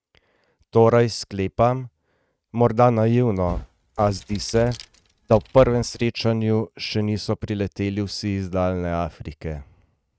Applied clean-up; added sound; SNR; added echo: neural mask model RNNoise.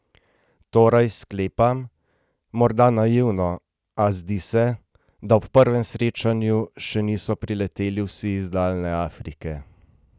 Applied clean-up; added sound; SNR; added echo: none; none; none; none.